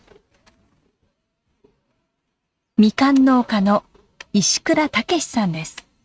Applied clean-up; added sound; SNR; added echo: neural mask model RNNoise.